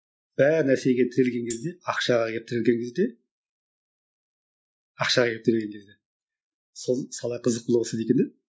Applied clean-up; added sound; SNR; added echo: none; Tambourine; 14 dB; none.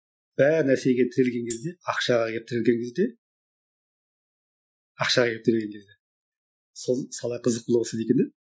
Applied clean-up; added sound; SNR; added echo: classical method Wiener filter.